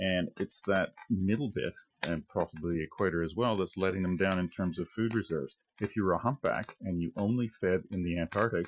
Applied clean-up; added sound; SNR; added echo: classical method Wiener filter.